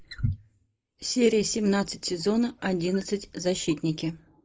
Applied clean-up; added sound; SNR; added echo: neural mask model Resemble Enhance denoiser.